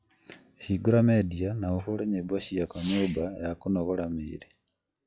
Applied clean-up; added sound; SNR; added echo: classical method log-MMSE.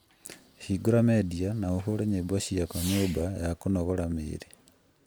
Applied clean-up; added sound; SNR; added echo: none; Fireworks; 19 dB; none.